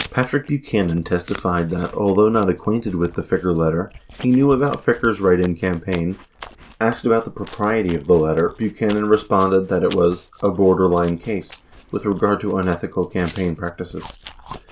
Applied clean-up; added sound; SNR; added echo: none; Chewing, mastication; 19 dB; none.